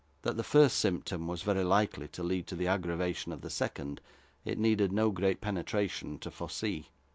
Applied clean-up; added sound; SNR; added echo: none; none; none; none.